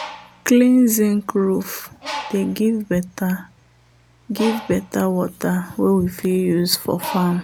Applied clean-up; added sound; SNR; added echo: none; Bird; 17 dB; none.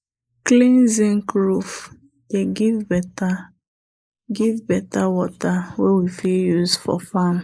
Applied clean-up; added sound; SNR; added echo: neural mask model Resemble Enhance denoiser.